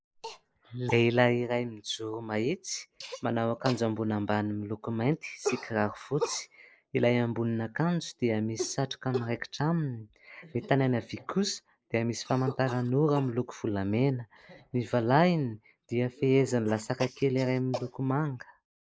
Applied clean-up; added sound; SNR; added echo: neural mask model Resemble Enhance denoiser.